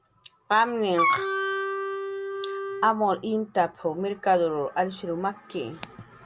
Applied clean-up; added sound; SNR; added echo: none; Wind instrument, woodwind instrument; 1 dB; none.